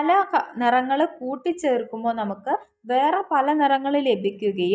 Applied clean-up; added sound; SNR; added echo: neural mask model DeepFilterNet 3.